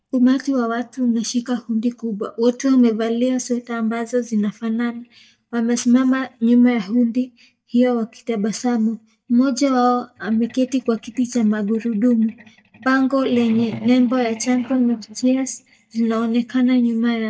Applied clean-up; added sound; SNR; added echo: neural mask model DeepFilterNet 3.